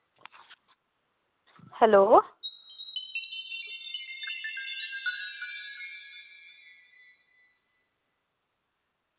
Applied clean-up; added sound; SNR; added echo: none; Chime; 8 dB; none.